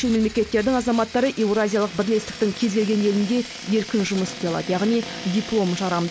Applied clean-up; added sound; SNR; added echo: none; Cupboard open or close + Domestic sounds, home sounds; 14 dB; none.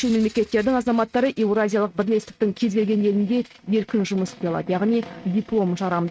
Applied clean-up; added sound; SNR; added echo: neural mask model RNNoise.